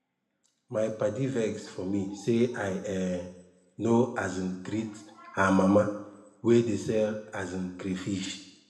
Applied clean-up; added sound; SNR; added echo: none; none; none; reverberation time 0.8 s.